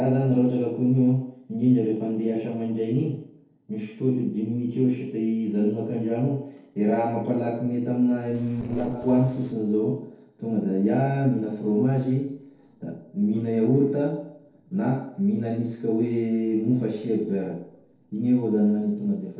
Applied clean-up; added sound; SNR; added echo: neural separator model SepFormer DNS4.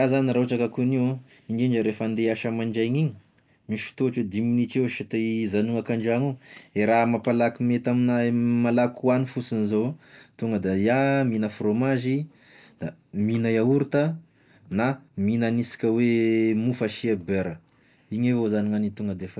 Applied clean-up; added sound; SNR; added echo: none; none; none; none.